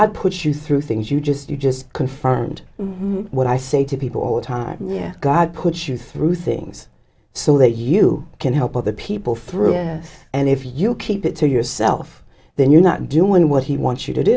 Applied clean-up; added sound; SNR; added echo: none; none; none; none.